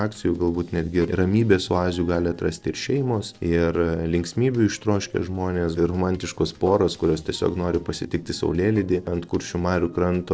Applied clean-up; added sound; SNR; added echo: neural separator model SepFormer DNS4.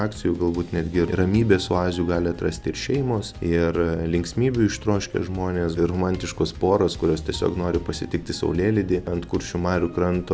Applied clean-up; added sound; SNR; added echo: none; none; none; none.